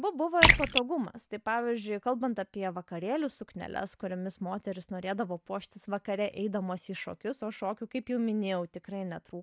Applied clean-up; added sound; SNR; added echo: none; Splash, splatter; -4 dB; none.